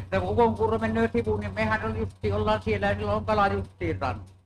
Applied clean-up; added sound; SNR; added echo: neural mask model RNNoise.